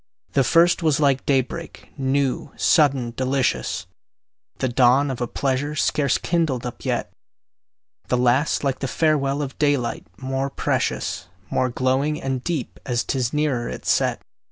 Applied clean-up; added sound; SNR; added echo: none; none; none; none.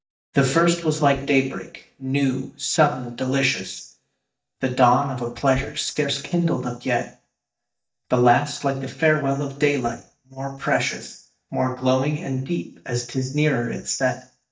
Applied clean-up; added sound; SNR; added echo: neural mask model DeepFilterNet 3.